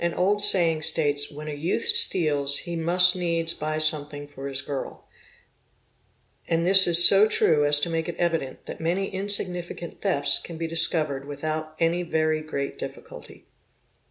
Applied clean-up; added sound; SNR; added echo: none; none; none; none.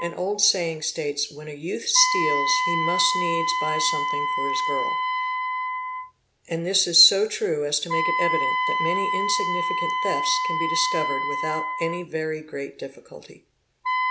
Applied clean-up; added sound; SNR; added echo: none; Wind instrument, woodwind instrument; 0 dB; none.